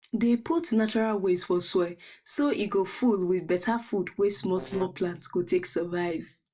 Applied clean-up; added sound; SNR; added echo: neural separator model SepFormer DNS4.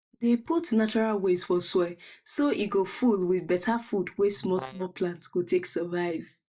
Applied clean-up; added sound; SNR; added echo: neural mask model DeepFilterNet 3.